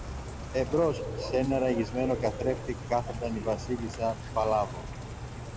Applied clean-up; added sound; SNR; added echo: none; Bird / Rain; 7 dB; none.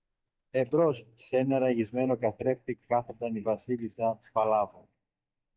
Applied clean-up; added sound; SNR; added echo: neural mask model DeepFilterNet 3.